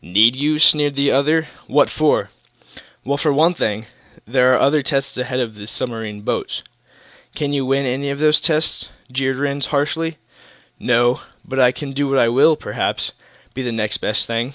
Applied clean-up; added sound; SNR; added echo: none; none; none; none.